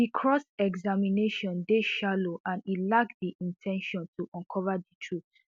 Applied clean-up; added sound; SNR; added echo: none; none; none; none.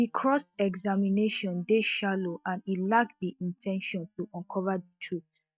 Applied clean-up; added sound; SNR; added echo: neural mask model DeepFilterNet 3.